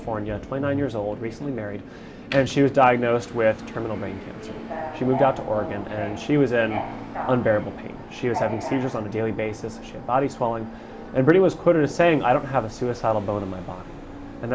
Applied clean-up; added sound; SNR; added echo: none; Subway, metro, underground; 11 dB; none.